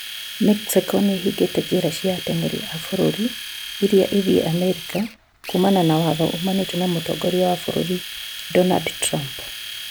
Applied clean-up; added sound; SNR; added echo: none; Domestic sounds, home sounds; 11 dB; none.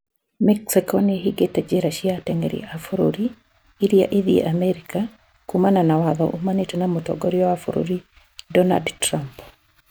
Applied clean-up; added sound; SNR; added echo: none; none; none; none.